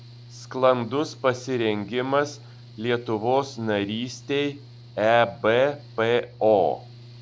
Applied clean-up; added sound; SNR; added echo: none; Mechanical fan / Engine; 20 dB; none.